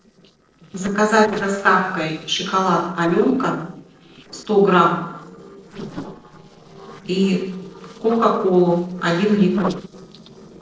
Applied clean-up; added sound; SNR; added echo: neural separator model SepFormer DNS4.